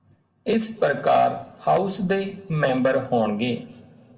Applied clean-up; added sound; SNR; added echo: none; none; none; reverberation time 0.9 s.